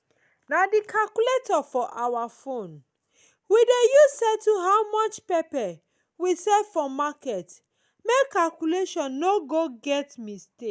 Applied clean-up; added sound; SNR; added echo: none; none; none; none.